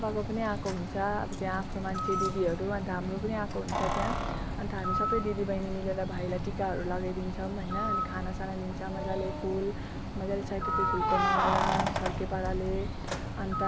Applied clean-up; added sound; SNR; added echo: none; Bird + Keys jangling; -1 dB; none.